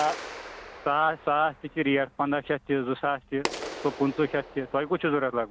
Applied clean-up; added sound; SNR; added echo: none; Clapping; 13 dB; none.